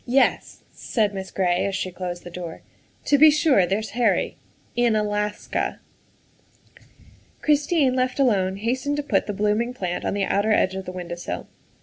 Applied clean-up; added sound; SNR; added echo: none; none; none; none.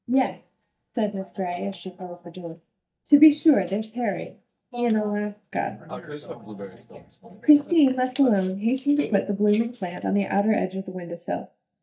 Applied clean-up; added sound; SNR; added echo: neural mask model DeepFilterNet 3.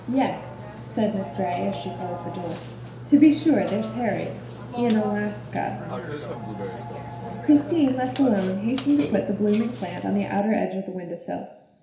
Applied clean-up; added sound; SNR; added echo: none; Burping, eructation; 11 dB; reverberation time 0.7 s.